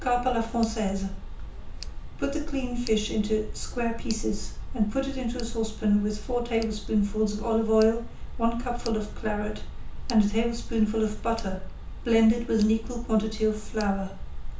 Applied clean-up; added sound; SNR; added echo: none; Tick; 6 dB; reverberation time 0.7 s.